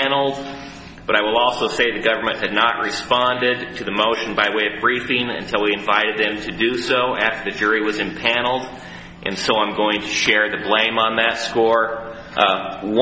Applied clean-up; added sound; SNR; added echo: none; none; none; none.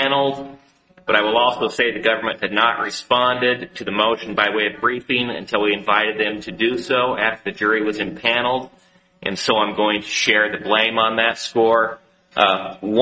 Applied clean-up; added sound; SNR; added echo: neural mask model RNNoise.